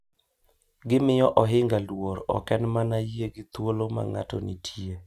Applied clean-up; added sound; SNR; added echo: none; none; none; none.